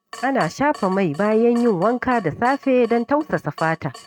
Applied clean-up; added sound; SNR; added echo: neural mask model RNNoise.